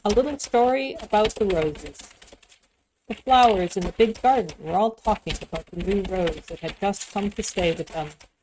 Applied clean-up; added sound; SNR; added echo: neural mask model RNNoise.